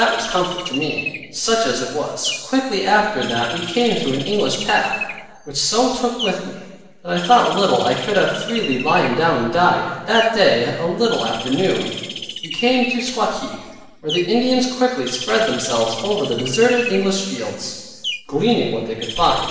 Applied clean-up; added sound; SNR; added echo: none; Bird; 11 dB; reverberation time 1.1 s.